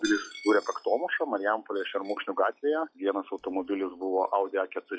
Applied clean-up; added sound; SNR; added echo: classical method log-MMSE.